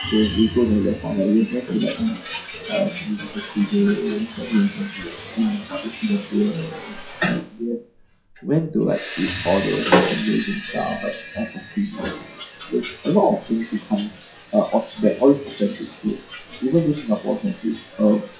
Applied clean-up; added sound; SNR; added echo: classical method WPE with log-MMSE.